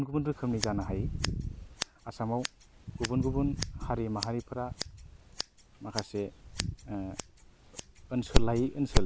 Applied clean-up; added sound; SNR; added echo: none; Scissors; 0 dB; none.